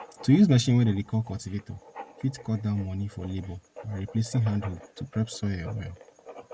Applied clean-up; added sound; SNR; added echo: none; Writing; 20 dB; none.